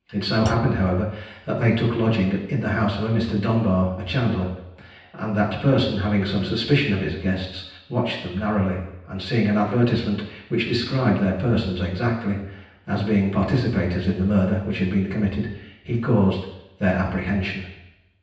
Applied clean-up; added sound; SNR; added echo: none; Thump, thud; 18 dB; reverberation time 0.9 s.